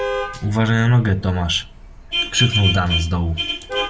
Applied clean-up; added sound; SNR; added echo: none; Vehicle horn, car horn, honking; 6 dB; none.